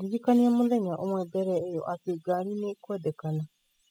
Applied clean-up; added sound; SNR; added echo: classical method spectral subtraction.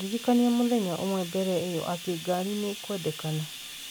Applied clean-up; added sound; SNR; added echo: none; Bathtub (filling or washing); 12 dB; none.